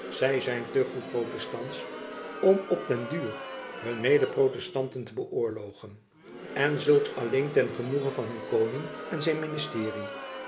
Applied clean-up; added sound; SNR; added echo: none; Crowd; 10 dB; none.